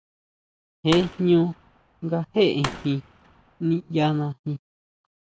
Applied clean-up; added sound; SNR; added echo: none; Fireworks; 12 dB; none.